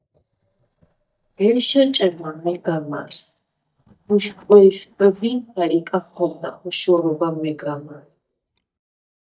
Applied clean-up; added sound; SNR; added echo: neural mask model DeepFilterNet 3.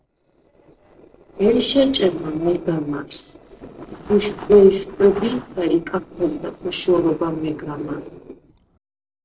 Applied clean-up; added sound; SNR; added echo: neural separator model SepFormer DNS4.